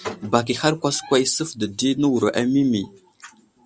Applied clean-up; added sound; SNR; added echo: none; none; none; none.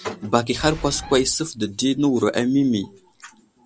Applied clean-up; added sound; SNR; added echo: none; Boom; 19 dB; none.